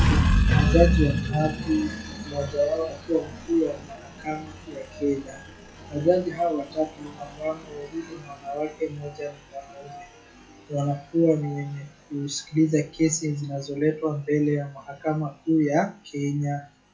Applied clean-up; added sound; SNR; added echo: classical method WPE with log-MMSE.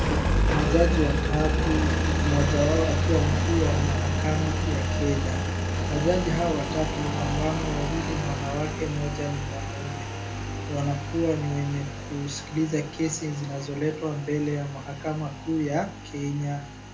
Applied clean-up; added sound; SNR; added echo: none; Engine; -1 dB; reverberation time 0.3 s.